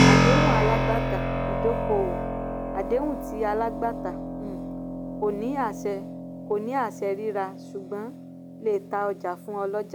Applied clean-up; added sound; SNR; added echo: none; Keyboard (musical); -2 dB; none.